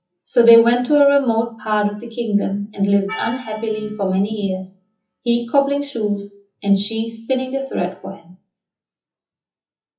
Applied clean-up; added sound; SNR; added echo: classical method WPE with log-MMSE.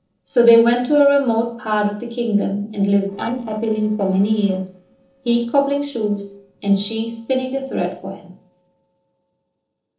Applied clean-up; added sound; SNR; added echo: neural separator model SepFormer DNS4.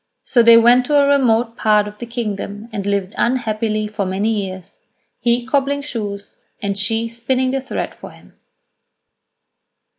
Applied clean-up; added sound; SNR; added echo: none; none; none; none.